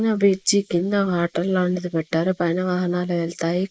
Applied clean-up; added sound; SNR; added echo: neural mask model Resemble Enhance denoiser.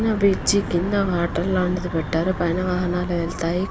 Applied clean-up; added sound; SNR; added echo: none; Wind / Breathing; 9 dB; none.